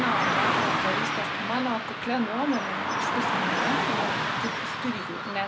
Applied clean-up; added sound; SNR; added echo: none; Car passing by / Traffic noise, roadway noise; -4 dB; none.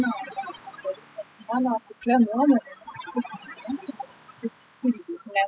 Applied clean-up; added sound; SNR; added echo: classical method spectral subtraction.